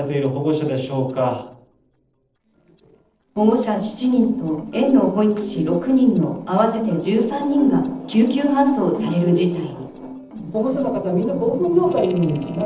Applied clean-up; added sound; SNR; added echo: neural separator model SepFormer DNS4.